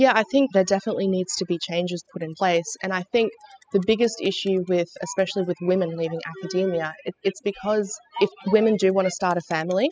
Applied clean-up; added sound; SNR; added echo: classical method spectral subtraction.